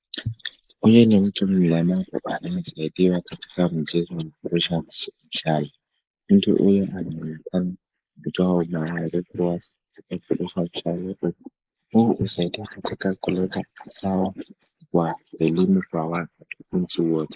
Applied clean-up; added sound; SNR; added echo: neural mask model Resemble Enhance denoiser.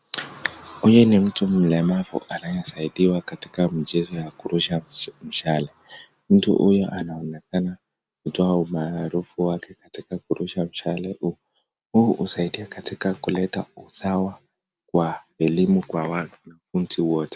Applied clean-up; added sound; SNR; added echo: none; none; none; none.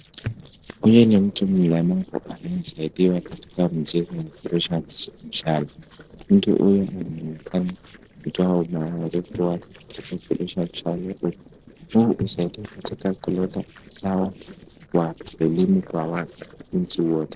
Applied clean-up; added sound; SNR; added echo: neural separator model SepFormer DNS4.